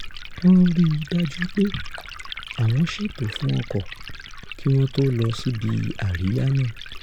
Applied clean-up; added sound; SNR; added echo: none; Liquid; 11 dB; none.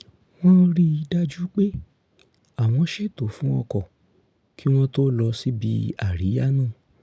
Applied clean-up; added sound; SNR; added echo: none; none; none; none.